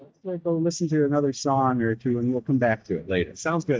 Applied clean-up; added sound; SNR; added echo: neural mask model DeepFilterNet 3.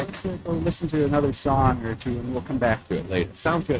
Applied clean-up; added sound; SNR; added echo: neural mask model RNNoise.